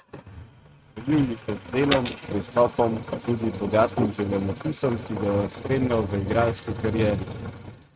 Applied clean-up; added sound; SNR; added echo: neural mask model RNNoise.